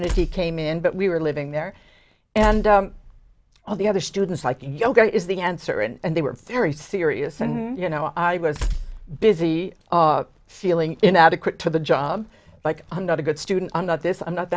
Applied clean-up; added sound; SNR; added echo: none; Tools; 9 dB; none.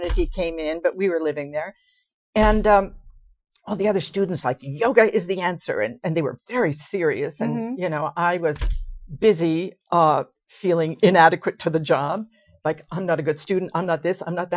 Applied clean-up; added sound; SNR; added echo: classical method Wiener filter.